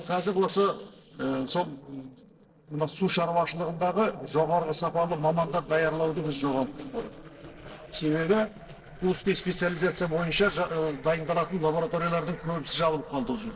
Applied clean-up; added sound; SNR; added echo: neural separator model SepFormer DNS4.